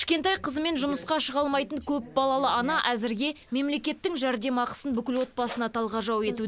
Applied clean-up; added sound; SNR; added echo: none; none; none; none.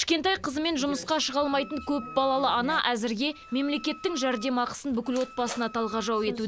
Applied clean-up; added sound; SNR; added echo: none; Wind instrument, woodwind instrument; 18 dB; none.